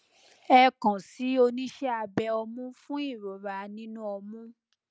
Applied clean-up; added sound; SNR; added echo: none; none; none; none.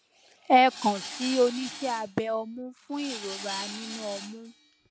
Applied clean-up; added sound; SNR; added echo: none; Tools; 12 dB; none.